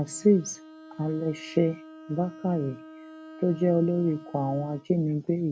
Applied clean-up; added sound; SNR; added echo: none; Bowed string instrument; 19 dB; none.